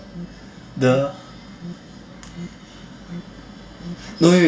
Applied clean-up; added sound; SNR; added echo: none; Alarm; 17 dB; reverberation time 0.2 s.